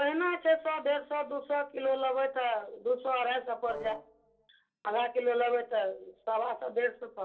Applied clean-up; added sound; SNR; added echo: neural separator model SepFormer DNS4.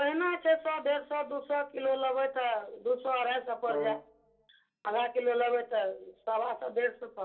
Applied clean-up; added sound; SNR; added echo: none; Brass instrument; 8 dB; reverberation time 0.2 s.